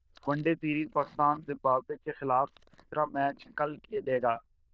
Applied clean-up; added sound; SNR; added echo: neural diffusion model UNIVERSE++.